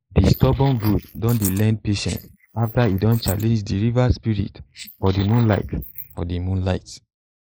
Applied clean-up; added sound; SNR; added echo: neural mask model Resemble Enhance denoiser.